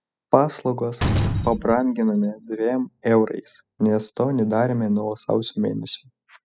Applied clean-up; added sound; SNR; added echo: classical method spectral subtraction.